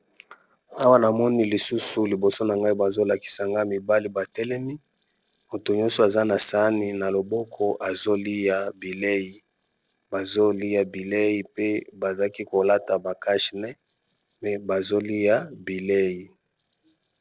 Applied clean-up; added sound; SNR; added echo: neural separator model SepFormer DNS4.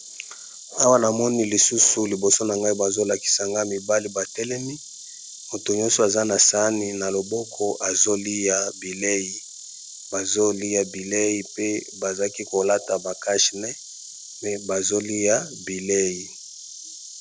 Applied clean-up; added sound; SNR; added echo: none; Insect; 16 dB; none.